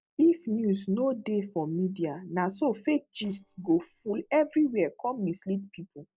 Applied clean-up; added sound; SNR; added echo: neural separator model SepFormer DNS4.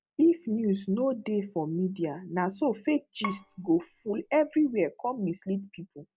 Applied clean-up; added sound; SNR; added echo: none; Bowed string instrument; 15 dB; none.